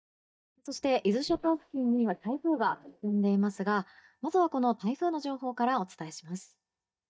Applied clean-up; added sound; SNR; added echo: neural mask model DeepFilterNet 3.